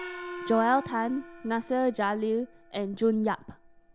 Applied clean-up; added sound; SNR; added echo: none; Gong; 15 dB; none.